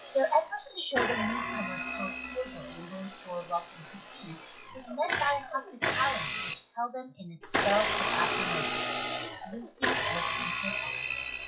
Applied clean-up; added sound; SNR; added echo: classical method WPE with log-MMSE.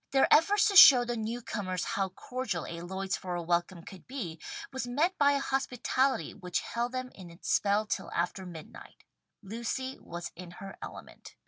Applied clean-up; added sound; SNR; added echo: none; none; none; none.